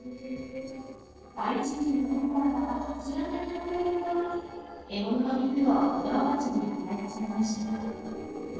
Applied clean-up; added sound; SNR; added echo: neural separator model SepFormer DNS4.